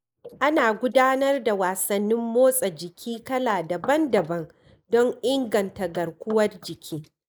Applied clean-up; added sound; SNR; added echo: neural mask model Resemble Enhance denoiser.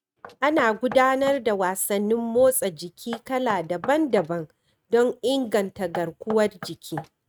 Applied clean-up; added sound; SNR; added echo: neural mask model RNNoise.